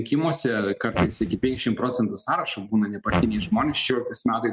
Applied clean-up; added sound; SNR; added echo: neural mask model RNNoise.